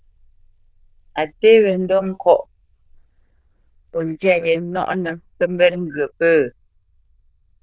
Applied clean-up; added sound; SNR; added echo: neural diffusion model UNIVERSE++.